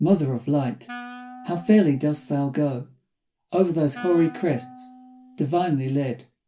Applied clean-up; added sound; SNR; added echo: none; Wind instrument, woodwind instrument; 19 dB; reverberation time 0.2 s.